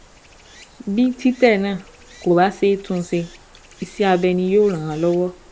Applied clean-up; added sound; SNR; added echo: none; Stream; 19 dB; none.